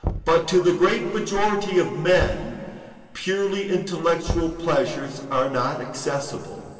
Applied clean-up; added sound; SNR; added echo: none; Knock; 12 dB; reverberation time 2.7 s.